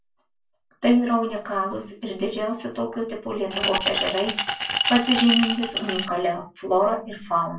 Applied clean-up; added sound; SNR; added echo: none; Glass; 1 dB; reverberation time 0.2 s.